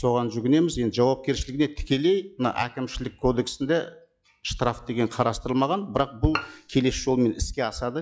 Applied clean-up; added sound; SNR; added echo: classical method log-MMSE.